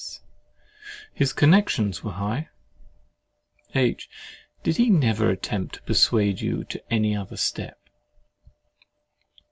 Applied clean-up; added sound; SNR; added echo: none; none; none; none.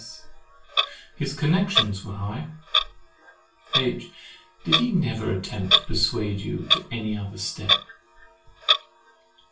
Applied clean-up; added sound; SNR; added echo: none; Clock; -1 dB; reverberation time 0.3 s.